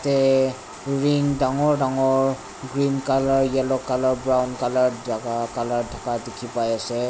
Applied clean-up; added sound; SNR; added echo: none; none; none; none.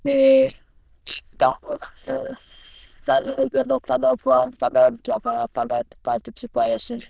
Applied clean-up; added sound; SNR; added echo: neural diffusion model UNIVERSE++.